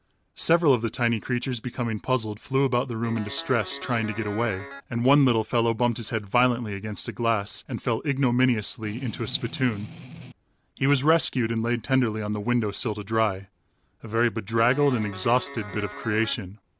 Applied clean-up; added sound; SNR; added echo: none; Guitar + Strum; 14 dB; none.